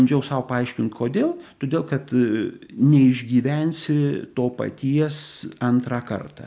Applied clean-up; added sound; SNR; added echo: none; none; none; none.